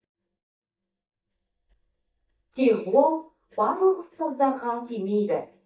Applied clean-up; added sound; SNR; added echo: neural mask model DeepFilterNet 3.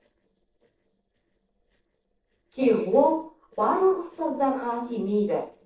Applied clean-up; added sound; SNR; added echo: neural separator model SepFormer DNS4.